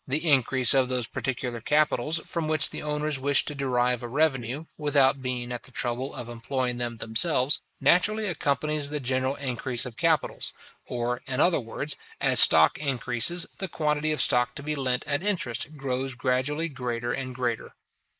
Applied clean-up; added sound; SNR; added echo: neural mask model Resemble Enhance denoiser.